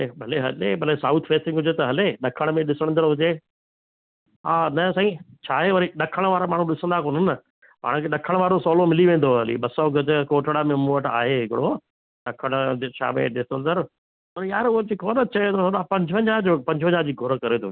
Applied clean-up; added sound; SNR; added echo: none; none; none; none.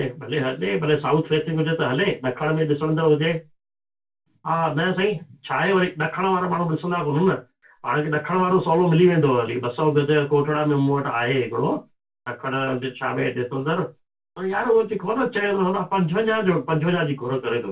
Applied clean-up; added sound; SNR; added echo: none; none; none; reverberation time 0.2 s.